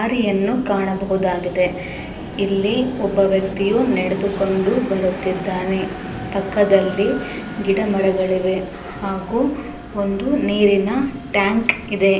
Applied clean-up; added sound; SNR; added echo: none; Train; 12 dB; reverberation time 0.5 s.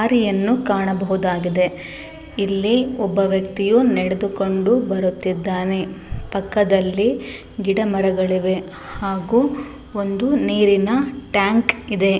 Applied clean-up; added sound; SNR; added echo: none; none; none; none.